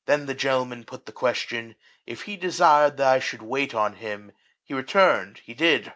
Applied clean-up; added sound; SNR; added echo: none; none; none; none.